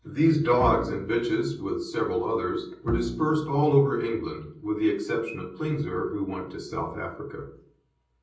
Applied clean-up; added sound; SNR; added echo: none; Bowed string instrument; 9 dB; reverberation time 0.6 s.